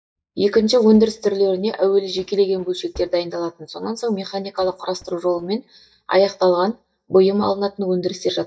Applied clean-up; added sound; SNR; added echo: neural mask model DeepFilterNet 3.